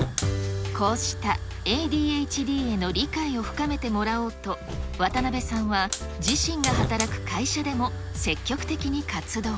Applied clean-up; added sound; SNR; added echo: none; Hiss / Fire; 8 dB; none.